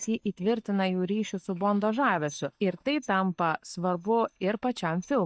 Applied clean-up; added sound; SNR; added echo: neural mask model DeepFilterNet 3.